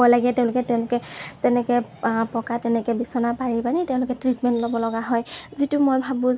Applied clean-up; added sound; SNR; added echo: none; none; none; none.